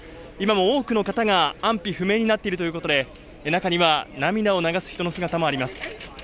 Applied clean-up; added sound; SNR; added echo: none; none; none; none.